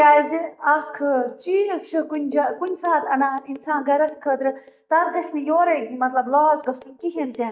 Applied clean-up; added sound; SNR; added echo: neural mask model DeepFilterNet 3.